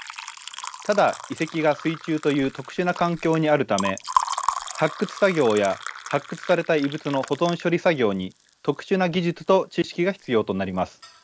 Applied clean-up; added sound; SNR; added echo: none; Liquid; 11 dB; none.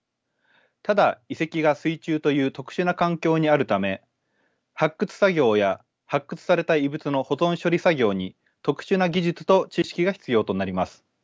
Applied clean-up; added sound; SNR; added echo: none; none; none; none.